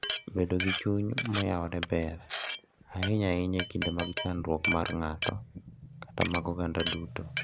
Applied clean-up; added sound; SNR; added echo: none; Glass; 3 dB; none.